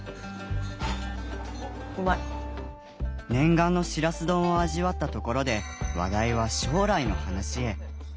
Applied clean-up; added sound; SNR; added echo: none; none; none; none.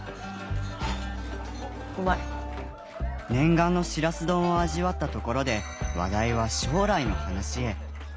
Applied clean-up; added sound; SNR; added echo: none; Applause / Cheering; 18 dB; none.